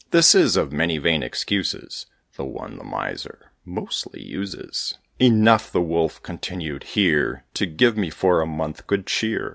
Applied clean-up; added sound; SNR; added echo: none; none; none; none.